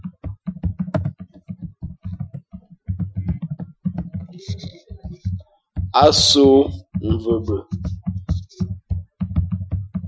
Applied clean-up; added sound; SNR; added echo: classical method Wiener filter.